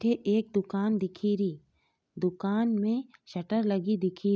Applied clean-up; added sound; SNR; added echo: none; none; none; none.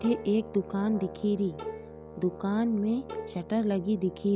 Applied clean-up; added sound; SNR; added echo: none; Bowed string instrument + Brass instrument; 13 dB; none.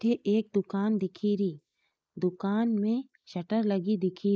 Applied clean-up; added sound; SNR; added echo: neural mask model Resemble Enhance denoiser.